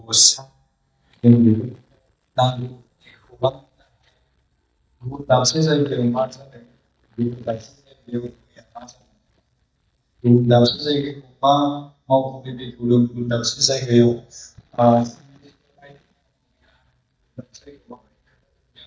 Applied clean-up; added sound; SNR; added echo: neural mask model DeepFilterNet 3.